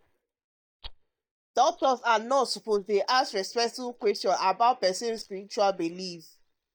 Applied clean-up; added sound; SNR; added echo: neural mask model DeepFilterNet 3.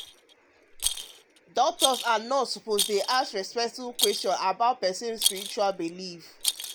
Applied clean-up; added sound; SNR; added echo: none; Rattle; 5 dB; none.